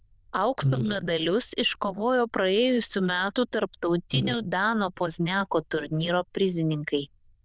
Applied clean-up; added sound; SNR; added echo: neural diffusion model UNIVERSE++.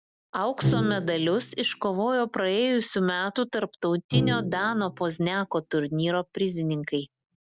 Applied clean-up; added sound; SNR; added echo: none; Bowed string instrument; 7 dB; none.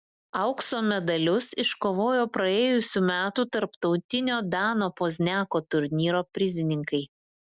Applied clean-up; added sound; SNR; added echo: none; none; none; none.